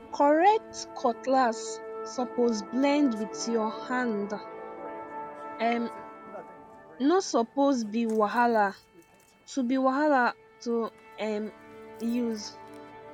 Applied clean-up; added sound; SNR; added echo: none; Musical instrument; 15 dB; none.